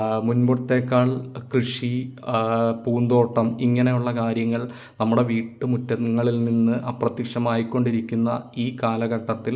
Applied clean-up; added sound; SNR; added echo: none; none; none; none.